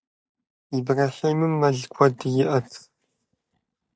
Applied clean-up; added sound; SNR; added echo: neural mask model DeepFilterNet 3.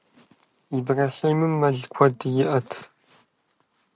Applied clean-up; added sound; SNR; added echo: none; none; none; none.